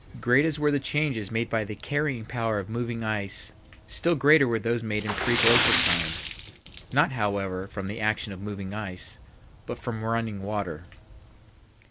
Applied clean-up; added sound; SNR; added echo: none; Splash, splatter; 7 dB; none.